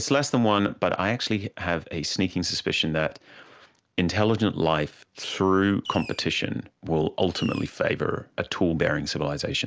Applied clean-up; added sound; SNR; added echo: none; Fireworks; 14 dB; none.